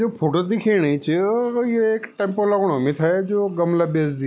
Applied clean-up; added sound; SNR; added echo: none; none; none; none.